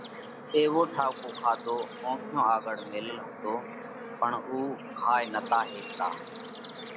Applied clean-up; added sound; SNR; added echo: none; Bird / Insect / Frog; 11 dB; none.